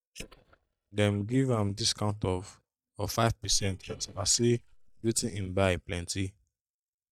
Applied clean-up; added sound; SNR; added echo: neural mask model DeepFilterNet 3.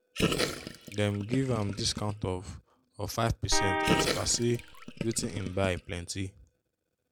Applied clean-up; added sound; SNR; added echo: none; Vehicle horn, car horn, honking + Gurgling; 1 dB; none.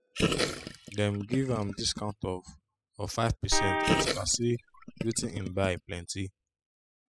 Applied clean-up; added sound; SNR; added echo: classical method spectral subtraction.